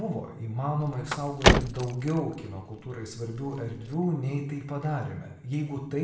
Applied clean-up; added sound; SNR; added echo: none; Car; -2 dB; reverberation time 0.8 s.